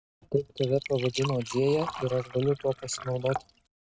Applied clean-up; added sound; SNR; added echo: neural mask model RNNoise.